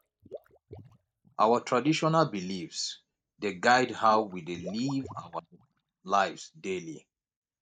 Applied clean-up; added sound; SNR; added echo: neural mask model DeepFilterNet 3.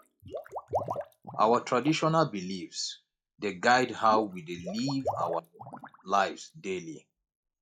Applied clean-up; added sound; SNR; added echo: classical method log-MMSE.